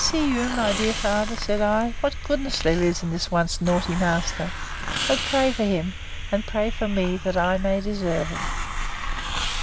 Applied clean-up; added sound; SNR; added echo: none; Hiss; 4 dB; none.